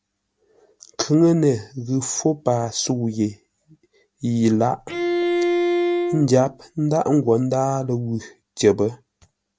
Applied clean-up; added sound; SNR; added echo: none; Bowed string instrument; 0 dB; none.